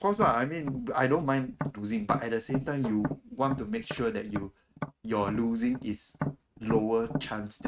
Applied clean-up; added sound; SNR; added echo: neural mask model RNNoise.